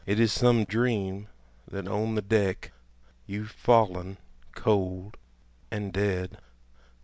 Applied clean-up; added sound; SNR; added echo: none; none; none; none.